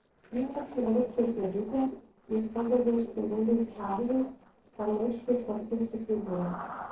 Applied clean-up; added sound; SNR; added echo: neural separator model SepFormer DNS4.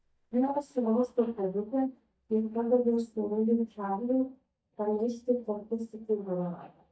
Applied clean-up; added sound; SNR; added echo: neural mask model DeepFilterNet 3.